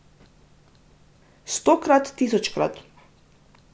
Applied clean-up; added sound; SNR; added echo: none; none; none; none.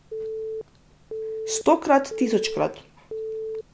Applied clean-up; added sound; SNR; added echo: none; Telephone; 7 dB; none.